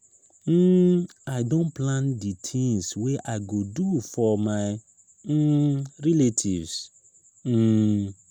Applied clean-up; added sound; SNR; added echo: none; none; none; none.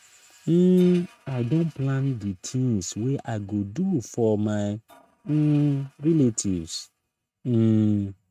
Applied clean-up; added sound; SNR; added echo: neural mask model RNNoise.